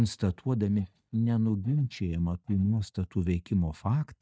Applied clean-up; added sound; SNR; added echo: neural mask model DeepFilterNet 3.